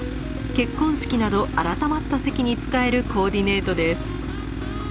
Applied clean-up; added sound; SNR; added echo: none; Tools; 5 dB; none.